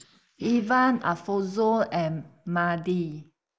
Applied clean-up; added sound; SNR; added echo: neural mask model Resemble Enhance denoiser.